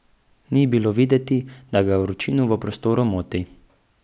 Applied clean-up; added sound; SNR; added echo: none; none; none; none.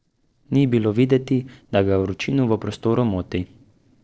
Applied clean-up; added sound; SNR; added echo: neural separator model SepFormer DNS4.